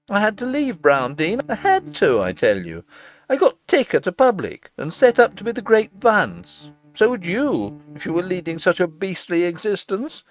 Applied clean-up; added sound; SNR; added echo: neural mask model RNNoise.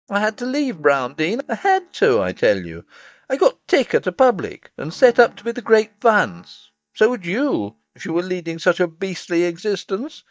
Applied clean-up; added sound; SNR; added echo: neural mask model DeepFilterNet 3.